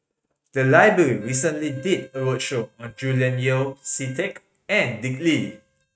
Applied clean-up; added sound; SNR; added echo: neural mask model RNNoise.